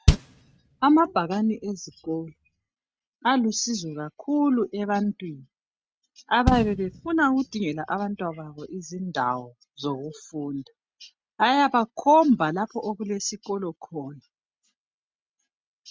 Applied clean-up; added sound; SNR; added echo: neural mask model RNNoise.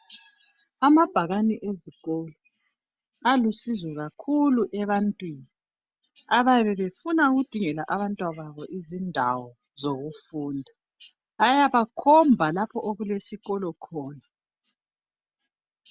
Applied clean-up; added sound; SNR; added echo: none; none; none; none.